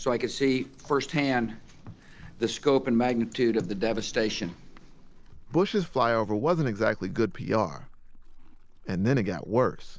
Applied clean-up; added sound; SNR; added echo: none; Livestock, farm animals, working animals; 17 dB; none.